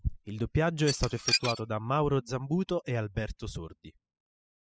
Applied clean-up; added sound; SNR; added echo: classical method spectral subtraction.